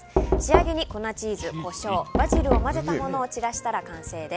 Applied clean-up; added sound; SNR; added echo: none; Knock; -1 dB; none.